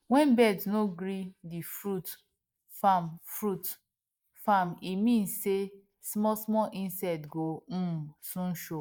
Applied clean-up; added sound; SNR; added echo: neural mask model Resemble Enhance denoiser.